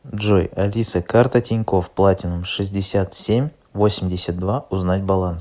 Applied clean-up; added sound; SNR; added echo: none; none; none; none.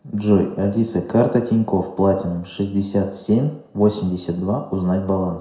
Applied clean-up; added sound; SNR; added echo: none; none; none; reverberation time 0.6 s.